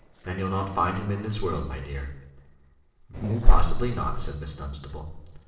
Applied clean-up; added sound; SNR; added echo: neural separator model SepFormer DNS4.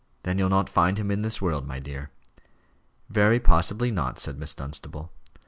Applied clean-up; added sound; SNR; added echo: none; none; none; none.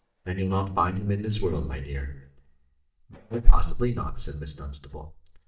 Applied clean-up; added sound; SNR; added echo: neural mask model DeepFilterNet 3.